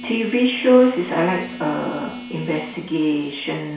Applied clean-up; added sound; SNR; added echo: none; Telephone; 15 dB; reverberation time 0.6 s.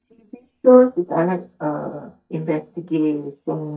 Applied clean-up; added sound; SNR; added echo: neural mask model DeepFilterNet 3.